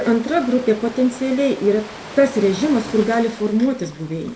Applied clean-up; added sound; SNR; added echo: none; Ocean; 17 dB; reverberation time 0.6 s.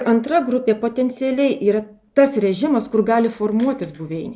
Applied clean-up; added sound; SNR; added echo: none; none; none; none.